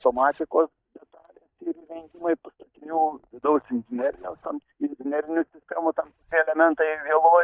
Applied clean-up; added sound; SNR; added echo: neural mask model DeepFilterNet 3.